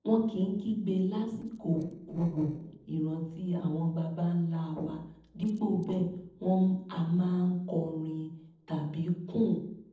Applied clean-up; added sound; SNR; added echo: neural separator model SepFormer DNS4.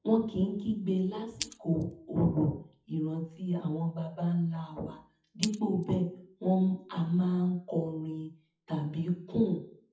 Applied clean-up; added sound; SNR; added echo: classical method WPE with log-MMSE.